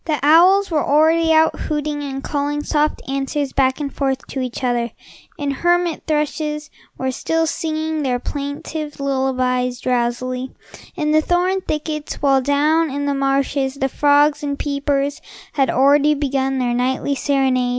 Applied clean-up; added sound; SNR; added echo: none; none; none; none.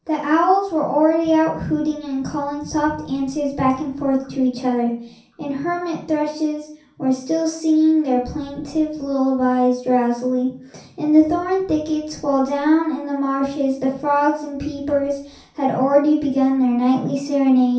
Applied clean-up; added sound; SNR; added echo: none; none; none; reverberation time 0.6 s.